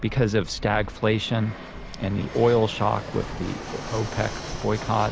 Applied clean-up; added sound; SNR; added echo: none; Fixed-wing aircraft, airplane; 10 dB; none.